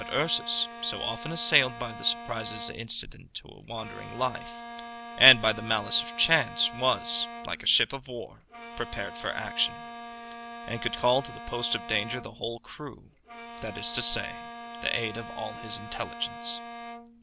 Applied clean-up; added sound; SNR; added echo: none; Bowed string instrument; 12 dB; none.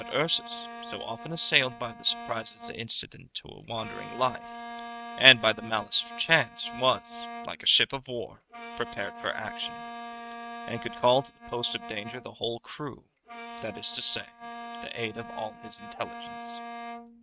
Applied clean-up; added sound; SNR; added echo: neural mask model RNNoise.